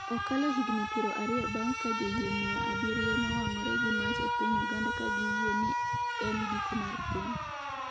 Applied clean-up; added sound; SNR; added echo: none; Alarm; -1 dB; none.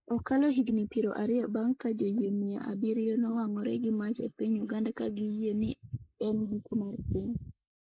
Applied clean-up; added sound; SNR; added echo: neural mask model Resemble Enhance denoiser.